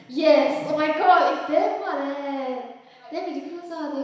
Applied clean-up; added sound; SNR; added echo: none; none; none; reverberation time 1.0 s.